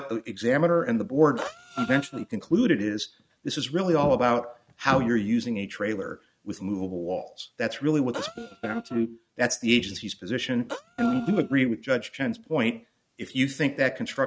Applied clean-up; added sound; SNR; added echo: neural mask model RNNoise.